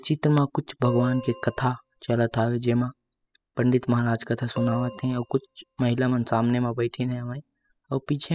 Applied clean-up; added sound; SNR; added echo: classical method spectral subtraction.